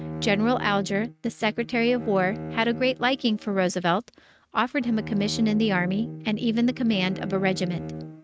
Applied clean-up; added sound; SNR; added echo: neural mask model RNNoise.